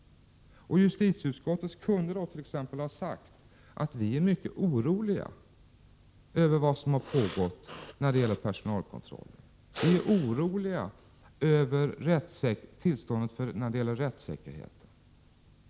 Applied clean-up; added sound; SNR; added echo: none; none; none; none.